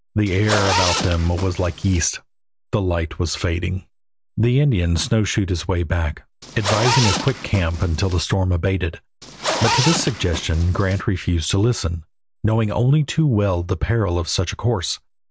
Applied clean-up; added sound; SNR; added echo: none; Zipper (clothing); 4 dB; none.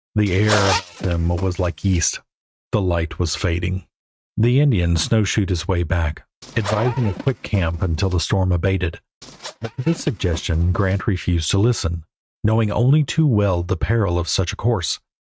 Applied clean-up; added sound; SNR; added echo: neural mask model RNNoise.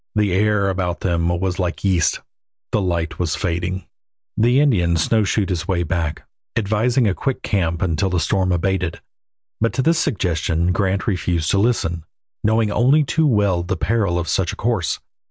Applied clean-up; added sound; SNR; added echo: none; none; none; none.